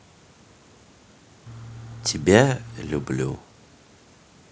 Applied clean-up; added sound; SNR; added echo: none; Engine / Truck; 13 dB; none.